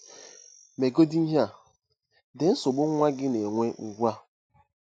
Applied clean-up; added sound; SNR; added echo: none; none; none; none.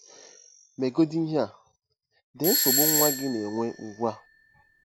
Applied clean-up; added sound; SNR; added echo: none; Doorbell; -1 dB; none.